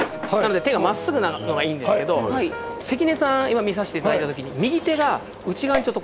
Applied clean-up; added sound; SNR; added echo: none; Engine; 12 dB; none.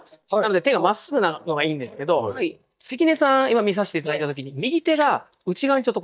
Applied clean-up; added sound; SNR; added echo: neural mask model DeepFilterNet 3.